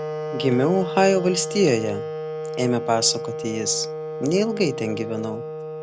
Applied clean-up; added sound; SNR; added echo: none; Wind instrument, woodwind instrument; 6 dB; none.